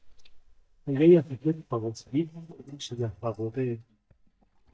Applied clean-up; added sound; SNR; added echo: neural mask model DeepFilterNet 3.